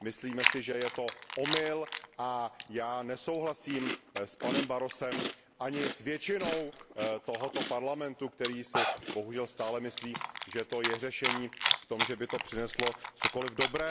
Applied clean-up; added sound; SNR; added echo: none; Chewing, mastication; 0 dB; none.